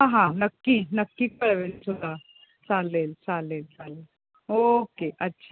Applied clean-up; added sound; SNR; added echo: none; none; none; none.